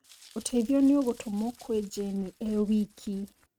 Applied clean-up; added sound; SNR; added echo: neural mask model RNNoise.